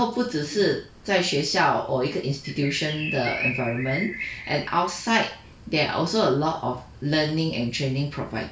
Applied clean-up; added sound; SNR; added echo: none; Bird; 8 dB; none.